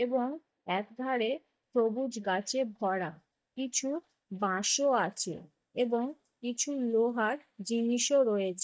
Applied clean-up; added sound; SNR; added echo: neural mask model DeepFilterNet 3.